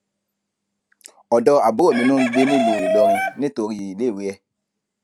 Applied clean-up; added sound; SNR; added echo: none; Chicken, rooster; 2 dB; none.